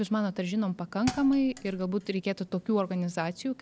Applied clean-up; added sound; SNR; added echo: none; Thump, thud; 17 dB; none.